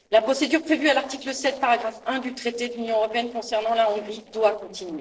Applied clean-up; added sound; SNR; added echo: neural separator model SepFormer DNS4.